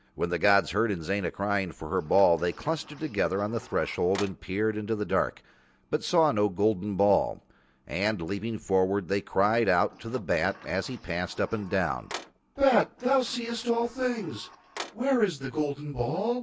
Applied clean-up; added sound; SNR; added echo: none; Sliding door; 18 dB; none.